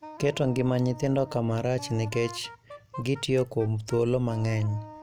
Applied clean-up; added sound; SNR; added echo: none; Wind instrument, woodwind instrument; 18 dB; none.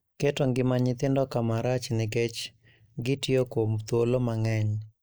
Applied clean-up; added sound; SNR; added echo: neural mask model Resemble Enhance denoiser.